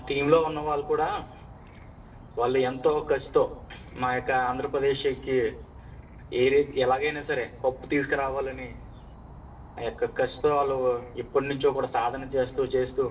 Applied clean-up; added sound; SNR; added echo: none; Insect / Frog; 18 dB; reverberation time 0.8 s.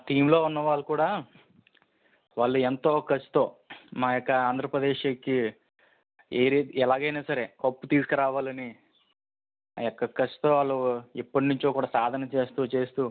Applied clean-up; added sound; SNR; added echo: none; none; none; none.